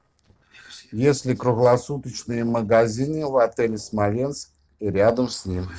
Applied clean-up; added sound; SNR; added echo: neural separator model SepFormer DNS4.